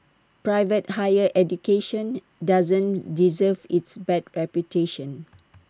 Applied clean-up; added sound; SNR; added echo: none; none; none; none.